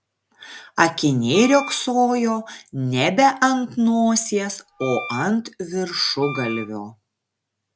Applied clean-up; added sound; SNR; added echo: none; Wind instrument, woodwind instrument; 13 dB; none.